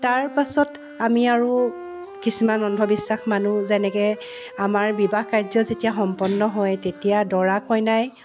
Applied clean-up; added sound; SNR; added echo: none; Wind instrument, woodwind instrument; 16 dB; none.